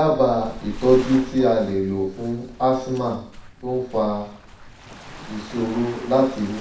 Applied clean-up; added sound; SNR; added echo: none; Waves, surf; 15 dB; reverberation time 0.6 s.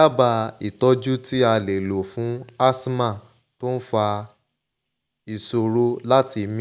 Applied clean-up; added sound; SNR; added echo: none; none; none; none.